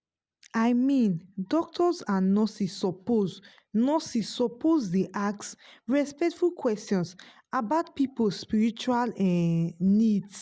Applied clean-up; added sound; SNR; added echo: none; none; none; none.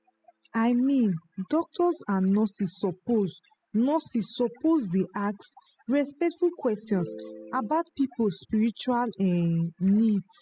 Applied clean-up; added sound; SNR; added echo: classical method spectral subtraction.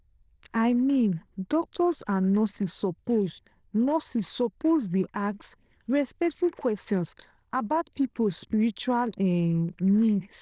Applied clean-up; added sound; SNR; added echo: neural diffusion model UNIVERSE++.